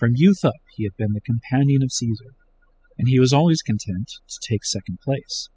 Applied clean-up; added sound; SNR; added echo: classical method spectral subtraction.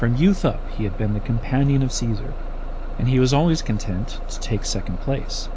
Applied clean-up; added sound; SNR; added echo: none; Bus; 4 dB; none.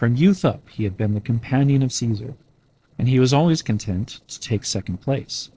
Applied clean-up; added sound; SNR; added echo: neural separator model SepFormer DNS4.